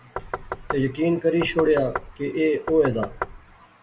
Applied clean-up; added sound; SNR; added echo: none; Knock; 10 dB; none.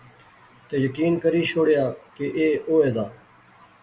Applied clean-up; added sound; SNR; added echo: none; none; none; none.